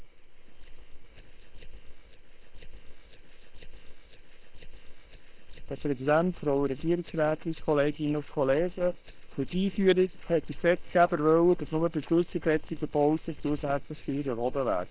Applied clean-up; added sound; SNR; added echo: neural separator model SepFormer WHAM!.